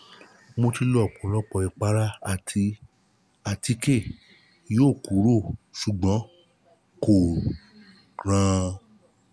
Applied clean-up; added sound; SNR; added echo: none; none; none; none.